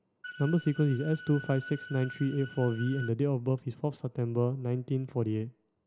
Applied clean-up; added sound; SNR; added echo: none; Organ; 14 dB; none.